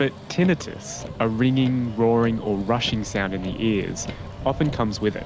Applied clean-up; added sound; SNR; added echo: none; Motor vehicle (road); 12 dB; none.